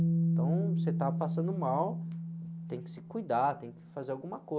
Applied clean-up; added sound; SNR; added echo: none; Bass guitar; -2 dB; none.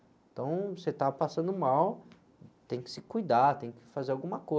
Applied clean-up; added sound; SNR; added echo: none; none; none; none.